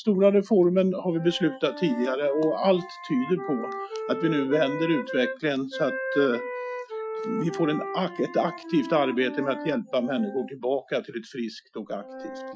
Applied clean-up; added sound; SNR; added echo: classical method Wiener filter.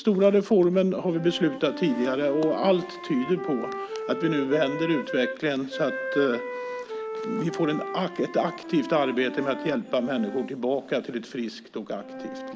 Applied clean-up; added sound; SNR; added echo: none; Wind instrument, woodwind instrument; 10 dB; none.